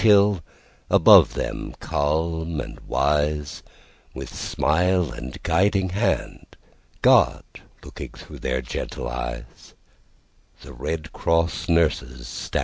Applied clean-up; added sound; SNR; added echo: none; none; none; none.